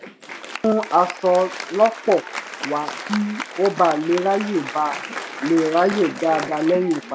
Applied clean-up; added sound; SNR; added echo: none; Applause; 11 dB; none.